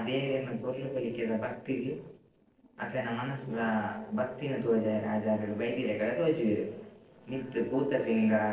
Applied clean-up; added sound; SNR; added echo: neural separator model SepFormer DNS4.